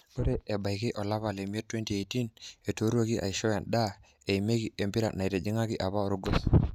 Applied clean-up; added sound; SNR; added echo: none; none; none; none.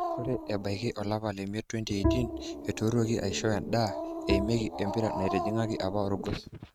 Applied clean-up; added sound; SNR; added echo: neural mask model RNNoise.